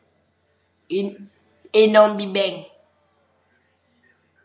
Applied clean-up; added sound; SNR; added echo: none; none; none; none.